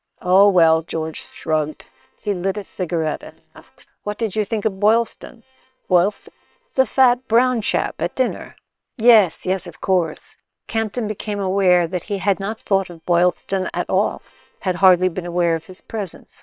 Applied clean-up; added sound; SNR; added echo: neural separator model SepFormer WHAM!.